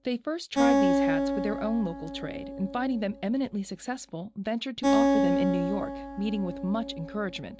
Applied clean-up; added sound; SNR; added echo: none; Acoustic guitar; -3 dB; none.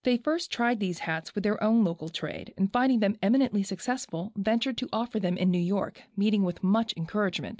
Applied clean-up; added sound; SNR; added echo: none; none; none; none.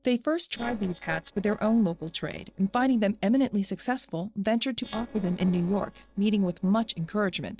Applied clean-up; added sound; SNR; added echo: neural separator model SepFormer DNS4.